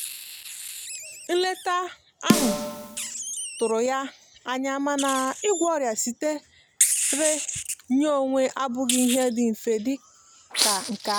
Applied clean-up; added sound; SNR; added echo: none; Wild animals + Snare drum; 4 dB; none.